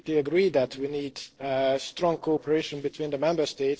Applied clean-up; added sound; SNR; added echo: neural separator model SepFormer DNS4.